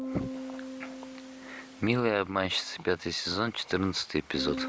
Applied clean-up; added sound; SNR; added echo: none; Bass guitar; 10 dB; none.